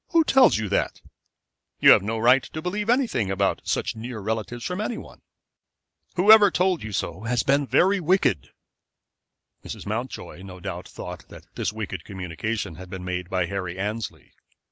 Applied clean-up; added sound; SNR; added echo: none; none; none; none.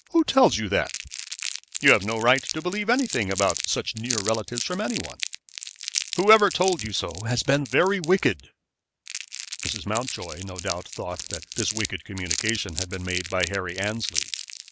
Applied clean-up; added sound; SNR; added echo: none; Crumpling, crinkling; 9 dB; none.